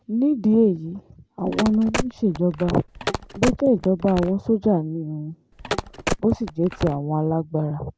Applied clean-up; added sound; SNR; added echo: none; Telephone; 7 dB; none.